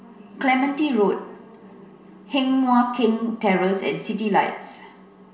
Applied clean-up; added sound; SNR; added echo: none; none; none; reverberation time 0.2 s.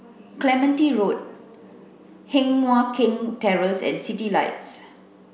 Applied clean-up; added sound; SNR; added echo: none; none; none; none.